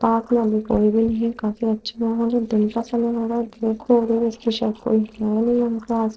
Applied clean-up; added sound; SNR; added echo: neural separator model SepFormer DNS4.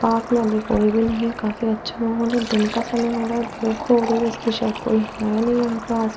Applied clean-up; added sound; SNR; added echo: none; Fill (with liquid); 14 dB; none.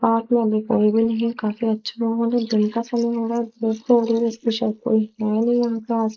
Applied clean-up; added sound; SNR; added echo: neural mask model Resemble Enhance denoiser.